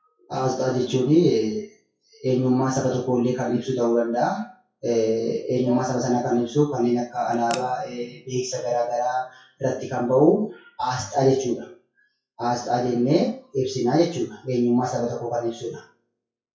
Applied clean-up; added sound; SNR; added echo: classical method WPE with log-MMSE.